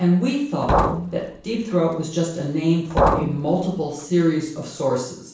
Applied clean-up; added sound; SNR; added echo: none; Liquid; 4 dB; reverberation time 0.7 s.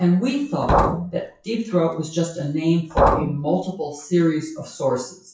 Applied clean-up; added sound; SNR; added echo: classical method WPE with log-MMSE.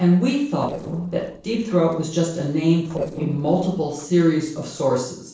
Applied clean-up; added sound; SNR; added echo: neural separator model SepFormer DNS4.